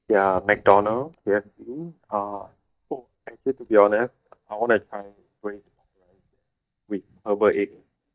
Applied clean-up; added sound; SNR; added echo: neural mask model DeepFilterNet 3.